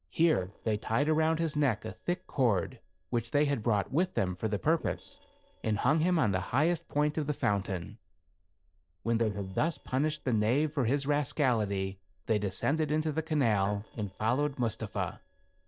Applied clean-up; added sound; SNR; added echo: neural separator model SepFormer DNS4.